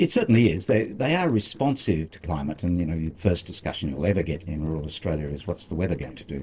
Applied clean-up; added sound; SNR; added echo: neural separator model SepFormer DNS4.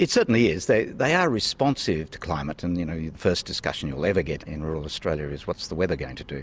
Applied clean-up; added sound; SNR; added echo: none; none; none; none.